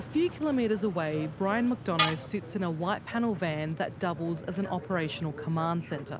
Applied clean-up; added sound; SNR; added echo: none; Tools; 6 dB; none.